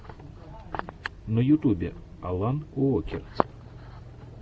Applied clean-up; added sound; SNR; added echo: none; none; none; none.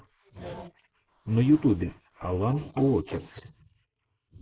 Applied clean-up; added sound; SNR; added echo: neural mask model Resemble Enhance denoiser.